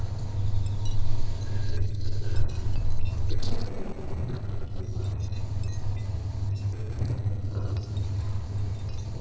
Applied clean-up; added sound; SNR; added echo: neural separator model SepFormer DNS4.